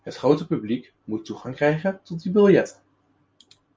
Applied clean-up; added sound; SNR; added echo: none; none; none; none.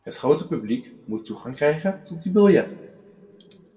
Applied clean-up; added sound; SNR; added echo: none; none; none; reverberation time 1.0 s.